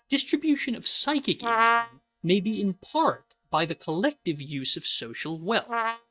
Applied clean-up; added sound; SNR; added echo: neural mask model DeepFilterNet 3.